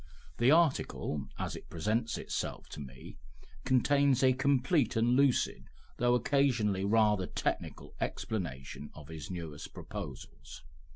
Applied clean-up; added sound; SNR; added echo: none; none; none; none.